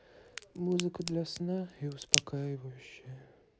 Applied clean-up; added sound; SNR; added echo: none; Crack; 0 dB; none.